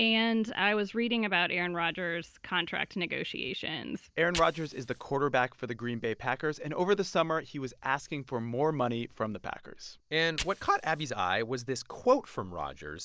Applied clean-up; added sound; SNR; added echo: none; Fire; 20 dB; none.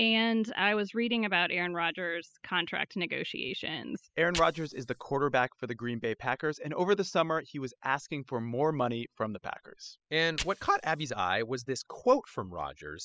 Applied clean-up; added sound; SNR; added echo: classical method spectral subtraction.